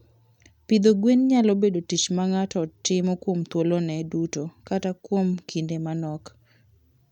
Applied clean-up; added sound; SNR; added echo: none; none; none; none.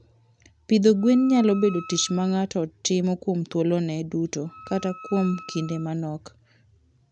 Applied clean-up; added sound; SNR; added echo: none; Wind instrument, woodwind instrument; 20 dB; none.